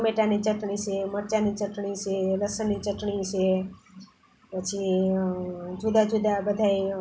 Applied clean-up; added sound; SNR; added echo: none; none; none; none.